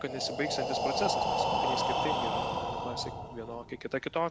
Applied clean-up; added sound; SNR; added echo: none; Breathing; -4 dB; none.